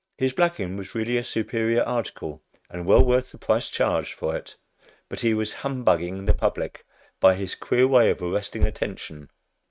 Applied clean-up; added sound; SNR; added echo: neural mask model RNNoise.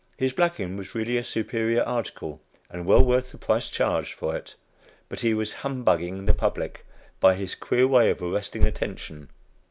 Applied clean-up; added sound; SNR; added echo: none; Thump, thud; -3 dB; none.